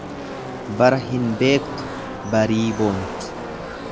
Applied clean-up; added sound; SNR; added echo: none; Car passing by / Race car, auto racing; 8 dB; none.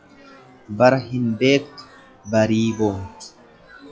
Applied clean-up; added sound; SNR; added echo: classical method log-MMSE.